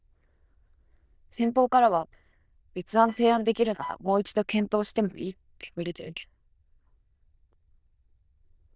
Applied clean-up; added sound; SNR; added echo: neural diffusion model UNIVERSE++.